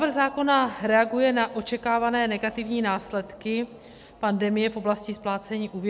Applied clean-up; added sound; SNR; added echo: none; none; none; none.